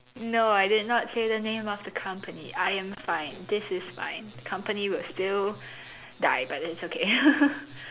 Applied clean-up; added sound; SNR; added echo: none; none; none; none.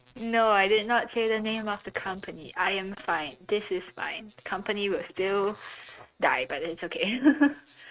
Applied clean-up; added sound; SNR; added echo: neural mask model RNNoise.